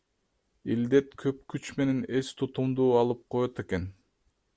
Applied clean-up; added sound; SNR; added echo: none; none; none; none.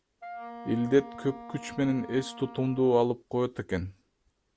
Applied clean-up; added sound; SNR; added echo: none; Wind instrument, woodwind instrument; 16 dB; none.